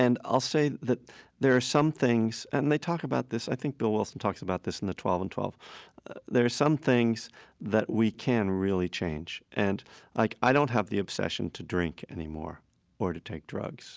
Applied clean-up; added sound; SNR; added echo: none; none; none; none.